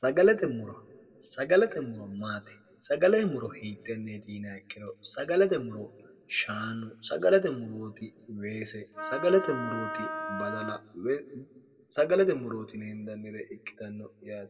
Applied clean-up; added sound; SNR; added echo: none; Wind instrument, woodwind instrument; 6 dB; reverberation time 0.8 s.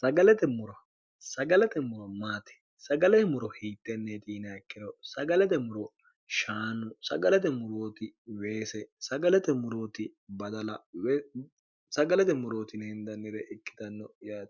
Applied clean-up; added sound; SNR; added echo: none; none; none; none.